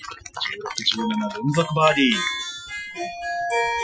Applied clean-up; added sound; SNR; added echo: classical method Wiener filter.